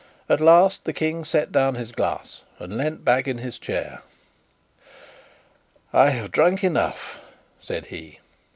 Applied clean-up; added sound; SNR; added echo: none; none; none; none.